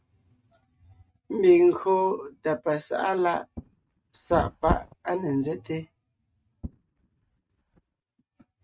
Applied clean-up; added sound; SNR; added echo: neural mask model RNNoise.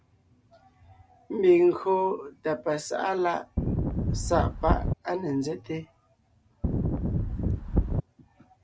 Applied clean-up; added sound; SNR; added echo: none; Wind; -3 dB; none.